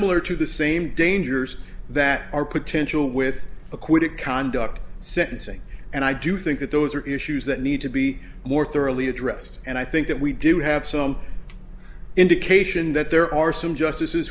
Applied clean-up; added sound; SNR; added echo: none; none; none; none.